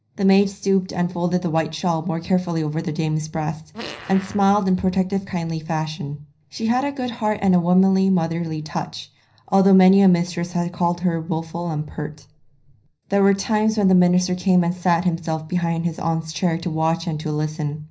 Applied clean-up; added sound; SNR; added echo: none; Fart; 16 dB; reverberation time 0.5 s.